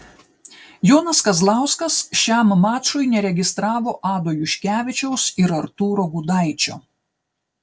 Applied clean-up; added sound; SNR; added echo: none; none; none; none.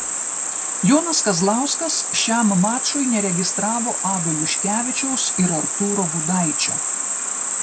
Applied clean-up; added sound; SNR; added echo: none; Cricket; 0 dB; none.